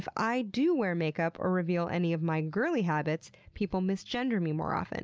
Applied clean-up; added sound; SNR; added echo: none; none; none; none.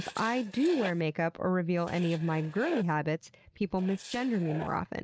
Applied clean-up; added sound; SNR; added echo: neural mask model RNNoise.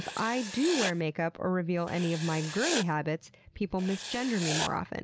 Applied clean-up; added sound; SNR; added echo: none; Writing; 8 dB; none.